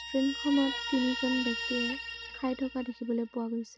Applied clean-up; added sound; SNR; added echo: none; Guitar; 6 dB; none.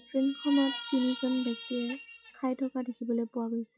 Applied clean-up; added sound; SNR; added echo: classical method log-MMSE.